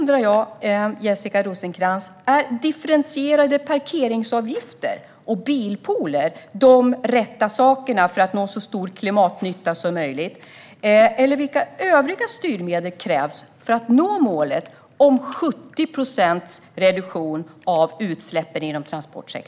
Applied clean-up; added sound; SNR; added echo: none; none; none; none.